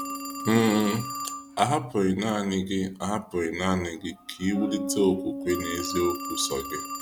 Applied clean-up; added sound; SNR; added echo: none; Telephone + Bass guitar; 9 dB; none.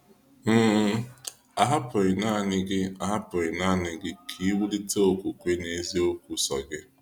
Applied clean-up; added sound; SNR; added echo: none; none; none; none.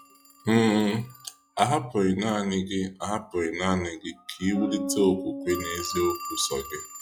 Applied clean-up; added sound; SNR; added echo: classical method log-MMSE.